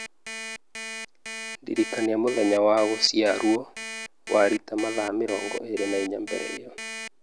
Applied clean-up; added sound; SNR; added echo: none; Alarm; 11 dB; none.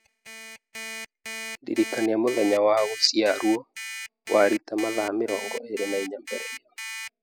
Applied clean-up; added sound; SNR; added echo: classical method spectral subtraction.